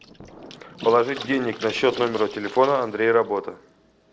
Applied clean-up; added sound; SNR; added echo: none; Water / Splash, splatter; 18 dB; none.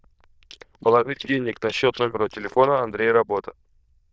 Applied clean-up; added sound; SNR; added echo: neural diffusion model UNIVERSE++.